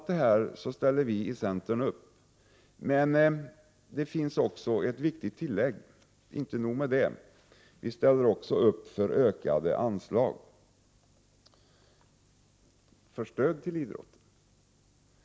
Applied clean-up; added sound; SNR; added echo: none; none; none; none.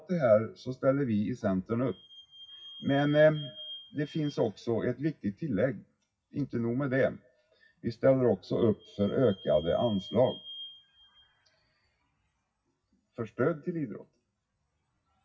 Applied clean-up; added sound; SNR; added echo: classical method WPE with log-MMSE.